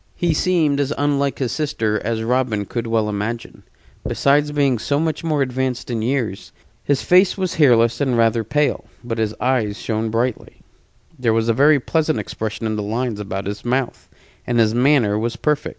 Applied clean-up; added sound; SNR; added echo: none; none; none; none.